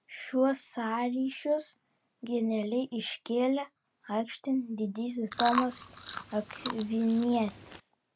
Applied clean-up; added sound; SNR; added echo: none; Chewing, mastication; 1 dB; none.